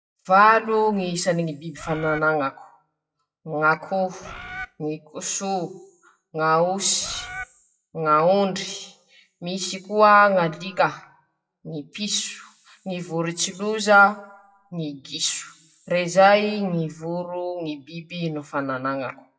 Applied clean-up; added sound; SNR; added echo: classical method WPE with log-MMSE.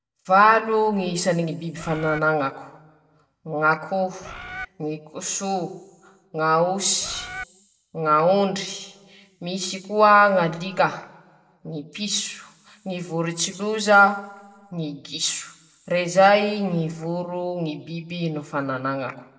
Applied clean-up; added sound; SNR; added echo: none; Bird; 11 dB; reverberation time 0.7 s.